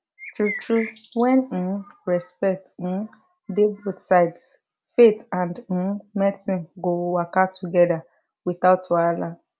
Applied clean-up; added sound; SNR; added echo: none; Bird; 13 dB; none.